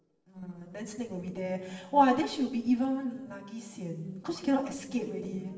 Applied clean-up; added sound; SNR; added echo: neural separator model SepFormer DNS4.